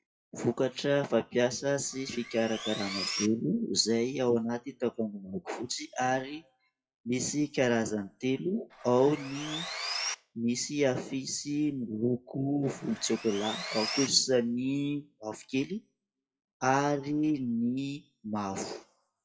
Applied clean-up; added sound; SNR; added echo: classical method WPE with log-MMSE.